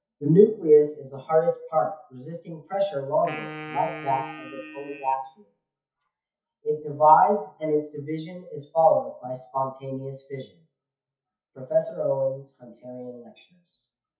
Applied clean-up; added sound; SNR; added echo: classical method WPE with log-MMSE.